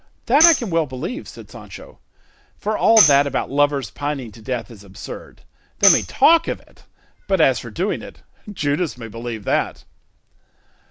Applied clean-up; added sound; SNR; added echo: none; Tambourine; 3 dB; none.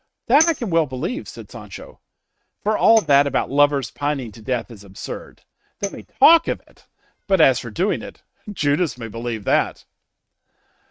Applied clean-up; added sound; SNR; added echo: neural mask model RNNoise.